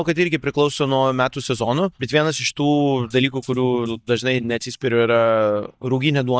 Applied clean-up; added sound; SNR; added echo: neural mask model DeepFilterNet 3.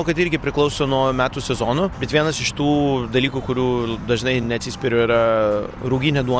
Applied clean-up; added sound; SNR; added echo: none; none; none; none.